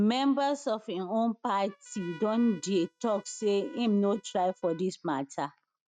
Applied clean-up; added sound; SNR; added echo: neural mask model RNNoise.